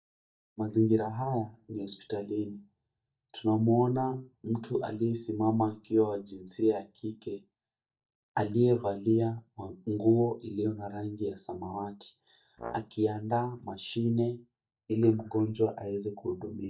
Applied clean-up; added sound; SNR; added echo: neural mask model DeepFilterNet 3.